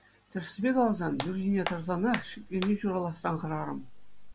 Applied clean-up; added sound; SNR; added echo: none; Hands; 11 dB; none.